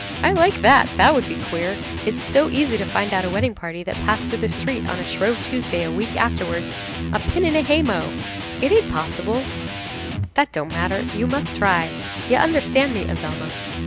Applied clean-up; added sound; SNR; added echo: none; Electric guitar; 6 dB; none.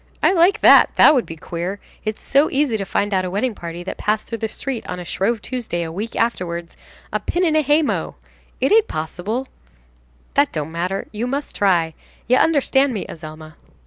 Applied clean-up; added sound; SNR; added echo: none; none; none; none.